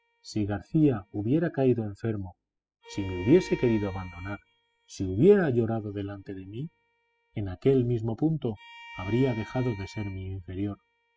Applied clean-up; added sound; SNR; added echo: classical method spectral subtraction.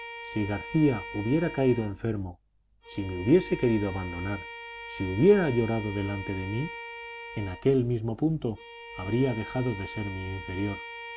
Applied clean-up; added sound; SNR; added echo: none; Bowed string instrument; 13 dB; none.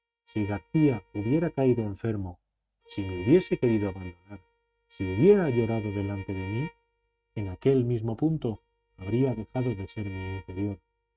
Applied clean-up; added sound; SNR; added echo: neural mask model RNNoise.